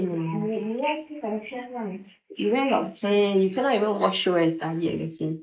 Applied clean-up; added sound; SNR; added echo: neural mask model Resemble Enhance denoiser.